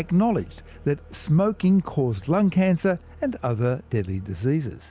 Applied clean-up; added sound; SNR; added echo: none; none; none; none.